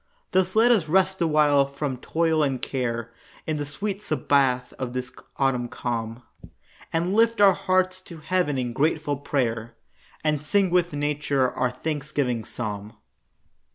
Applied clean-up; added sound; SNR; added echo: none; none; none; none.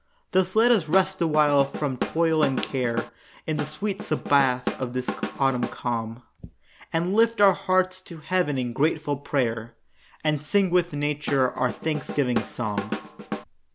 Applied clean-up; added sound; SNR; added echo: none; Drum / Drum kit; 8 dB; none.